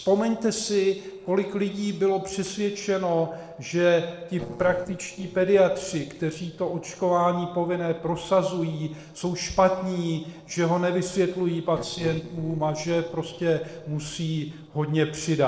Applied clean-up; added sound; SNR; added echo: neural separator model SepFormer DNS4.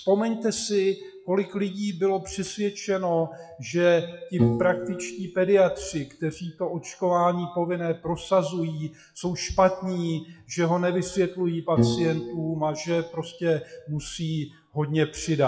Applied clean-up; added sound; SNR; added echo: classical method WPE with log-MMSE.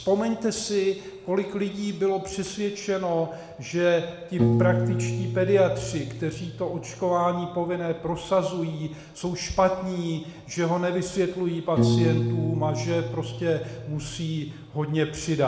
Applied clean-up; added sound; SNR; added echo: none; Piano; 5 dB; reverberation time 0.9 s.